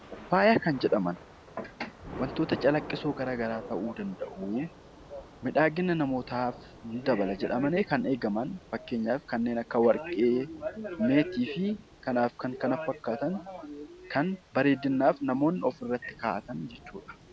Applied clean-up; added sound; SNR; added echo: none; Thunder / Rain; 19 dB; none.